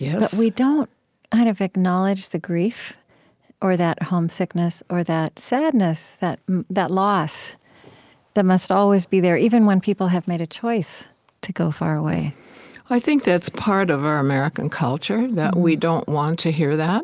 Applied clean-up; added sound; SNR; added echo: none; none; none; none.